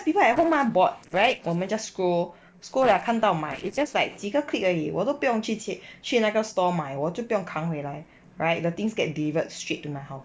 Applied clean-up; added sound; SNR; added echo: neural separator model SepFormer DNS4.